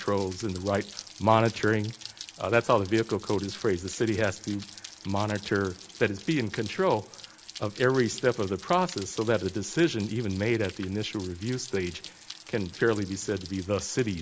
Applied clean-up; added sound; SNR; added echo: none; Rain; 18 dB; none.